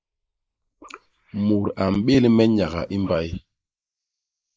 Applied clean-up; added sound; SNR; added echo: neural mask model Resemble Enhance denoiser.